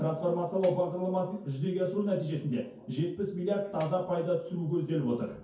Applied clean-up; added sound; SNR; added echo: none; Tambourine; 19 dB; reverberation time 0.6 s.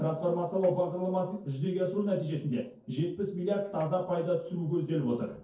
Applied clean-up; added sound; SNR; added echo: neural separator model SepFormer DNS4.